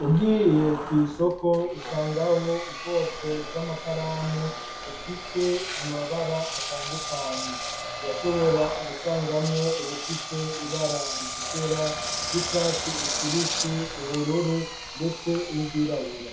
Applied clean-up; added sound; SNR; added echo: none; Engine; 6 dB; reverberation time 0.6 s.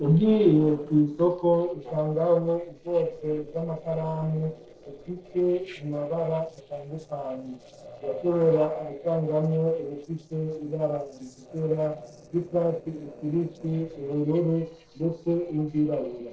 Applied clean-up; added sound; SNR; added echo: neural separator model SepFormer DNS4.